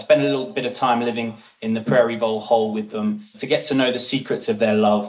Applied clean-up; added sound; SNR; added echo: neural mask model Resemble Enhance denoiser.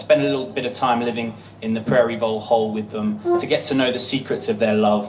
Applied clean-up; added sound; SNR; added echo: none; Brass instrument; 6 dB; none.